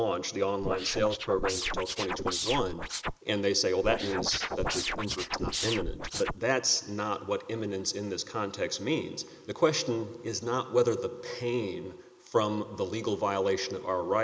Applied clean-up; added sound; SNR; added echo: neural mask model Resemble Enhance denoiser.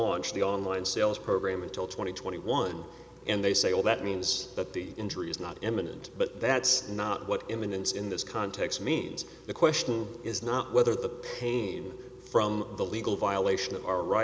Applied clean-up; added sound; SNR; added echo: none; none; none; none.